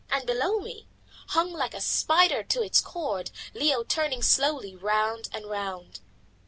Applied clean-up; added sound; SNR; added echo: none; none; none; none.